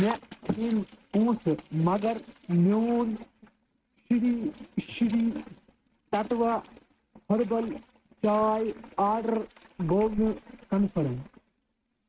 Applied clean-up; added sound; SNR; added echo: neural mask model RNNoise.